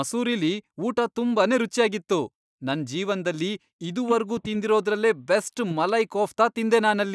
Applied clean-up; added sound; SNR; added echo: neural mask model DeepFilterNet 3.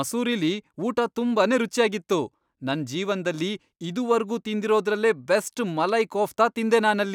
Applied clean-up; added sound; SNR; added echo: none; none; none; none.